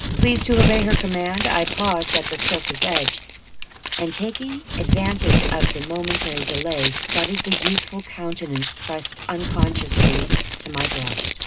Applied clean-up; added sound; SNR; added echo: none; Crumpling, crinkling; -3 dB; reverberation time 0.2 s.